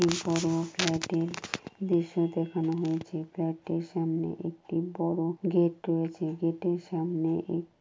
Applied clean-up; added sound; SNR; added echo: none; none; none; none.